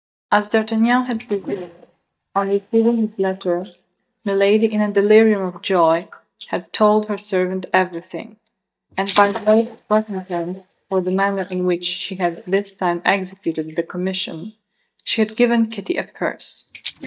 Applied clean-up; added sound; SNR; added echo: neural mask model DeepFilterNet 3.